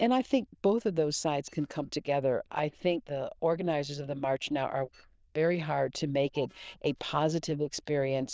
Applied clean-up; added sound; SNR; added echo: neural diffusion model UNIVERSE++.